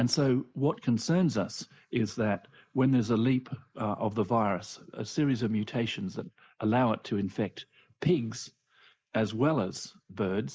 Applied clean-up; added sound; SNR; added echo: neural mask model Resemble Enhance denoiser.